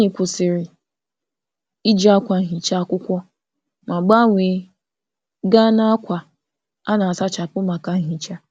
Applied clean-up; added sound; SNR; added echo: none; none; none; none.